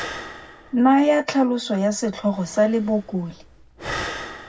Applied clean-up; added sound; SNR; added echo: none; Breathing; 14 dB; reverberation time 0.4 s.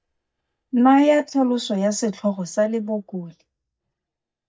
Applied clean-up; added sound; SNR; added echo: neural mask model DeepFilterNet 3.